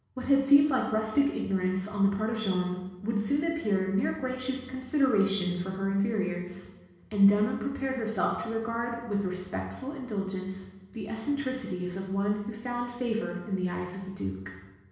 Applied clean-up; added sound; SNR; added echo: none; none; none; reverberation time 1.1 s.